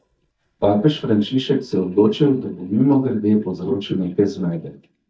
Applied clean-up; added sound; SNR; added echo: neural mask model DeepFilterNet 3.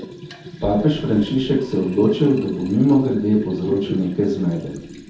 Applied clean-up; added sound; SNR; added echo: none; Liquid; 14 dB; reverberation time 0.6 s.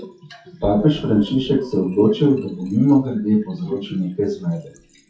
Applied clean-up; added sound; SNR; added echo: classical method WPE with log-MMSE.